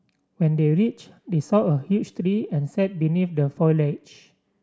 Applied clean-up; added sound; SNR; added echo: none; none; none; none.